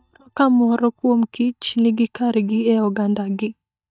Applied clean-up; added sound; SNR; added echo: neural mask model DeepFilterNet 3.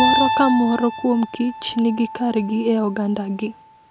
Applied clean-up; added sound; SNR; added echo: none; Keyboard (musical); 5 dB; none.